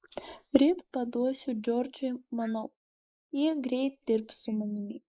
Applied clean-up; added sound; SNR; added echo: neural mask model Resemble Enhance denoiser.